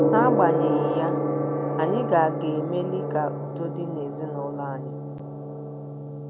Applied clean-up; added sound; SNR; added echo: none; Gong; -2 dB; none.